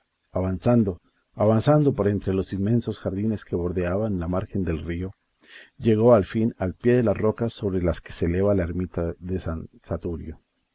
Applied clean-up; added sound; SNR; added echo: none; none; none; none.